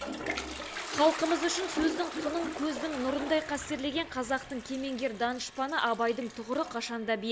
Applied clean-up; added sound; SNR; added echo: none; Toilet flush; 8 dB; none.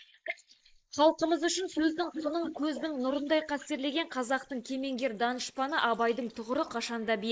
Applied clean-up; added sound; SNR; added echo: neural mask model Resemble Enhance denoiser.